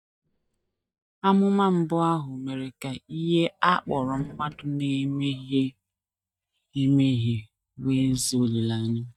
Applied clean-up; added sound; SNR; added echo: neural mask model DeepFilterNet 3.